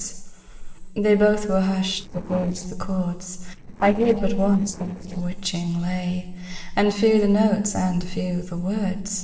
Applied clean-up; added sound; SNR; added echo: neural separator model SepFormer DNS4.